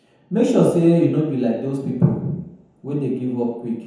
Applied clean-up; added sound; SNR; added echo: none; none; none; reverberation time 0.9 s.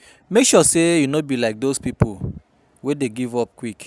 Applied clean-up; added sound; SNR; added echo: none; none; none; none.